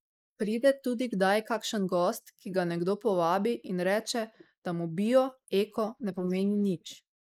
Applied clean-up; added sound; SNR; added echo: neural mask model Resemble Enhance denoiser.